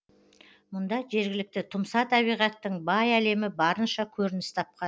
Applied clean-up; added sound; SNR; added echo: none; none; none; none.